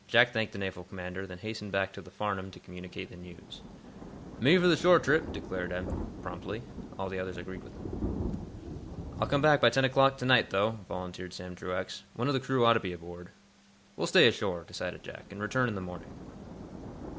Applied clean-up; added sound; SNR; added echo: none; Thunder; 12 dB; none.